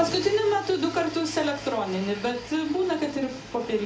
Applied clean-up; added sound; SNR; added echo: none; Harp; 19 dB; reverberation time 0.4 s.